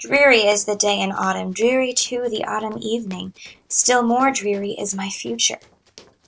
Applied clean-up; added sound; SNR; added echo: neural separator model SepFormer DNS4.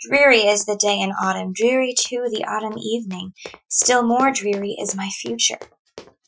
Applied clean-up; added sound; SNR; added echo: classical method Wiener filter.